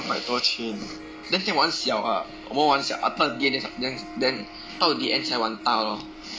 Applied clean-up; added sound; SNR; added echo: none; Harp; 15 dB; none.